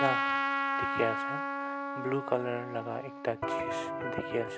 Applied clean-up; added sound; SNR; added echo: none; Trumpet + Electric guitar; -2 dB; none.